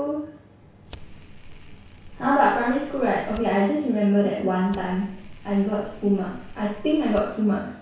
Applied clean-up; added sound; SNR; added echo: none; Fire; 17 dB; reverberation time 0.6 s.